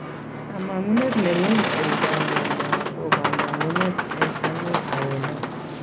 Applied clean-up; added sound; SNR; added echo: none; Boat, Water vehicle; -1 dB; none.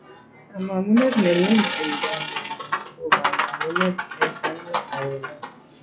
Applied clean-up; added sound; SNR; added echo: classical method log-MMSE.